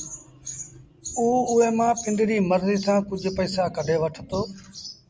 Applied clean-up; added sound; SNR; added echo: none; none; none; none.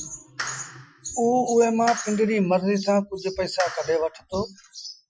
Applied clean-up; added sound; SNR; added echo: classical method Wiener filter.